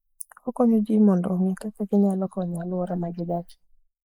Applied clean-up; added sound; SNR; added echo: neural mask model Resemble Enhance denoiser.